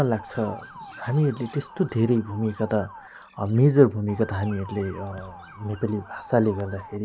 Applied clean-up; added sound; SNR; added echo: none; Motor vehicle (road) / Siren; 18 dB; none.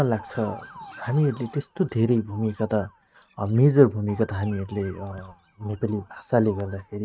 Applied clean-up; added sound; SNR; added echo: neural mask model RNNoise.